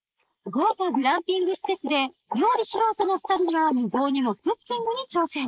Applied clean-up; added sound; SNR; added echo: neural mask model Resemble Enhance denoiser.